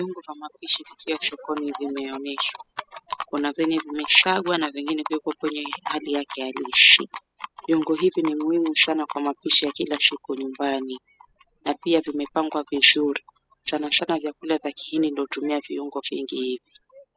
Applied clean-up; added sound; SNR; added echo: classical method spectral subtraction.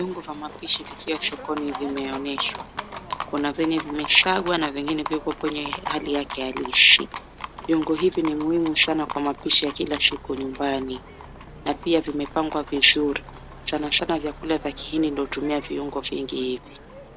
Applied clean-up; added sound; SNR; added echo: none; Livestock, farm animals, working animals; 13 dB; none.